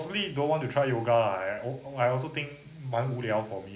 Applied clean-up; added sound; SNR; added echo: none; none; none; none.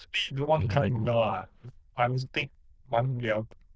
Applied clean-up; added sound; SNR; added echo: neural diffusion model UNIVERSE++.